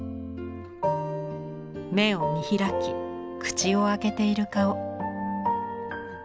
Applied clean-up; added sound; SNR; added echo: none; none; none; none.